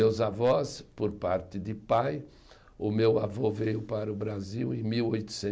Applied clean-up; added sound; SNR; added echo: none; none; none; none.